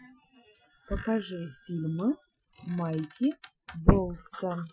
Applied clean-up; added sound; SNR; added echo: classical method Wiener filter.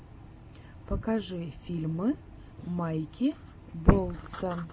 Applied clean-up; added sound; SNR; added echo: none; none; none; none.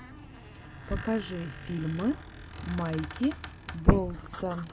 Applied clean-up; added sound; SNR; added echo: none; Squeak; 14 dB; none.